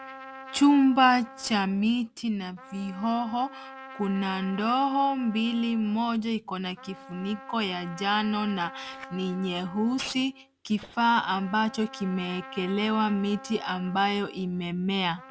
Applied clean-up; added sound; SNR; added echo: none; Trumpet; 18 dB; none.